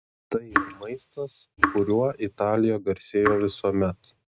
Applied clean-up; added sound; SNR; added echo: neural mask model RNNoise.